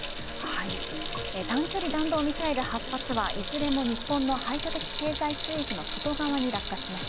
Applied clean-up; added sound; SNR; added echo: none; Sink (filling or washing) / Water tap, faucet; -1 dB; none.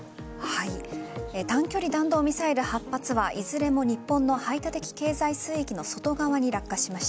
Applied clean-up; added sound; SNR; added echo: none; none; none; none.